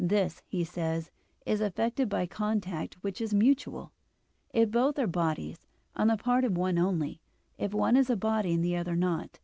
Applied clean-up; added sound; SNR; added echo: none; none; none; none.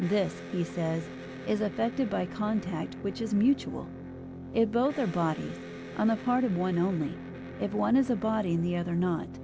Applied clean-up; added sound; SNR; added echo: none; Electric guitar; 12 dB; none.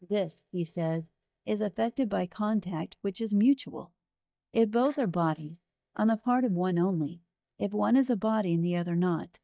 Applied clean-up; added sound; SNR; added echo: neural mask model DeepFilterNet 3.